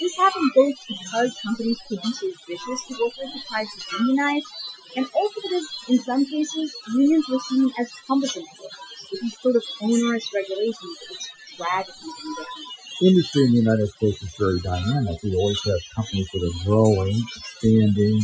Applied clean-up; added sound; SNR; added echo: classical method Wiener filter.